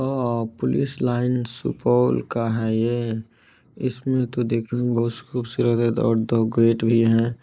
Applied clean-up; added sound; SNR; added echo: neural mask model Resemble Enhance denoiser.